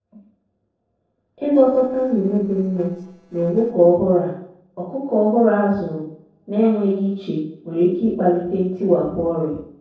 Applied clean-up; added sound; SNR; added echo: neural separator model SepFormer DNS4.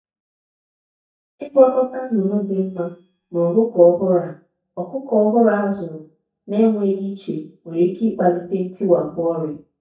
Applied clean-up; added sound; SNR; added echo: neural mask model DeepFilterNet 3.